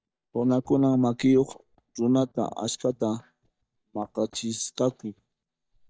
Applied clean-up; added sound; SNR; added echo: neural mask model DeepFilterNet 3.